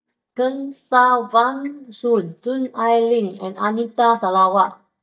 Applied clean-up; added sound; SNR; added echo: neural mask model DeepFilterNet 3.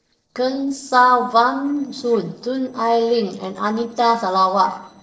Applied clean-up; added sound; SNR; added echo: neural separator model SepFormer DNS4.